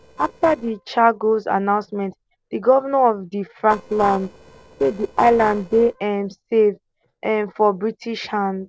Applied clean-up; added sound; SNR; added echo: neural separator model SepFormer DNS4.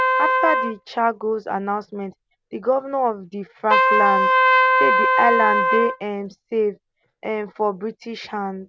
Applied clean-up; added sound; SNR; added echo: none; Trumpet; -3 dB; none.